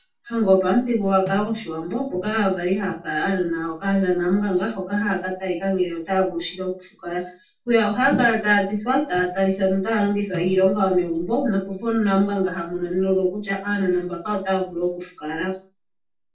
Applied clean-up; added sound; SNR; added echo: neural separator model SepFormer DNS4.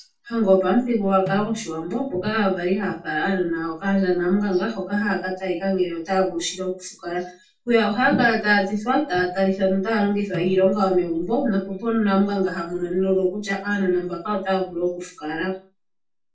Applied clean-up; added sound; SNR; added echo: none; Snare drum; 18 dB; reverberation time 0.3 s.